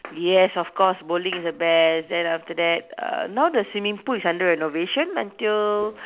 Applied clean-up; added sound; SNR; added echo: none; none; none; none.